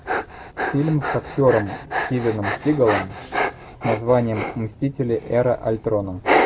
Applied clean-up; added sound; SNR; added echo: none; Dog; 3 dB; none.